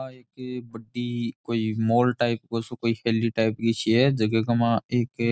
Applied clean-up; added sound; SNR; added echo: none; none; none; none.